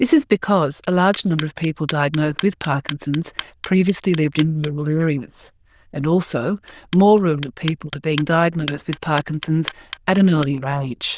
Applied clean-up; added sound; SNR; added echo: neural diffusion model UNIVERSE++.